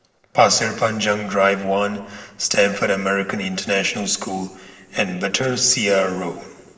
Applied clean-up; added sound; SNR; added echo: neural separator model SepFormer DNS4.